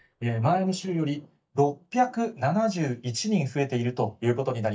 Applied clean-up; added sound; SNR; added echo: neural mask model DeepFilterNet 3.